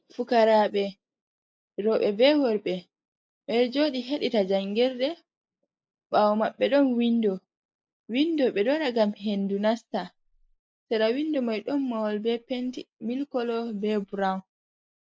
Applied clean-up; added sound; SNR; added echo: neural mask model Resemble Enhance denoiser.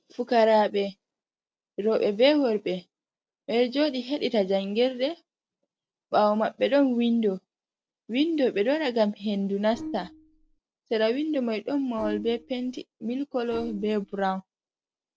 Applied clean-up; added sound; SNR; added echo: neural separator model SepFormer DNS4.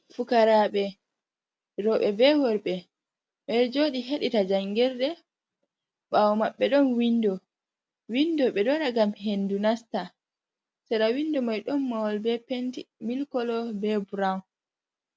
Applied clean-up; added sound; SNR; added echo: none; none; none; none.